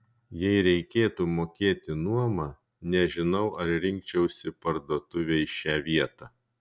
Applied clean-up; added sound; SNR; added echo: none; none; none; none.